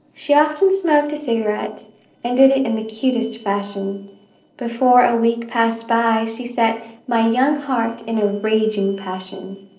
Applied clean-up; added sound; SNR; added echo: neural separator model SepFormer DNS4.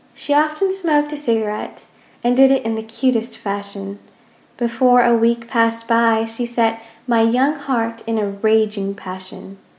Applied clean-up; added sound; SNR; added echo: none; none; none; none.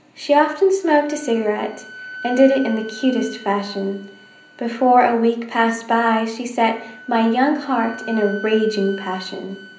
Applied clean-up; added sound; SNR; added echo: none; Wind instrument, woodwind instrument; 19 dB; reverberation time 0.5 s.